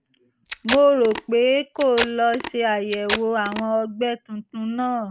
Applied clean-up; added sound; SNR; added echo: none; Packing tape, duct tape; 9 dB; none.